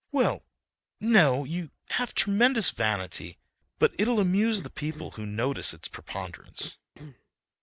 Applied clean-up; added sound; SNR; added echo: none; Cough; 20 dB; none.